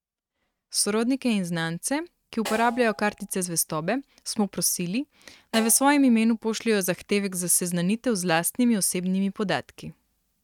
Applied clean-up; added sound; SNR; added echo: neural mask model RNNoise.